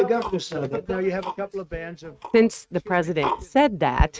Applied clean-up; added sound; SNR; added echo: neural mask model RNNoise.